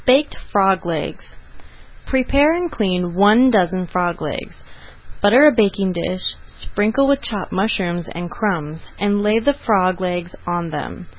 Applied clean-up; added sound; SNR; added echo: none; none; none; none.